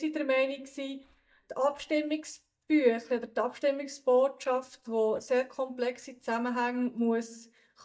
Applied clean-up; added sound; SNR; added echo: neural mask model DeepFilterNet 3.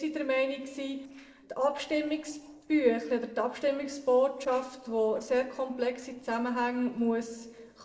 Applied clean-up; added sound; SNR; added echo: neural separator model SepFormer DNS4.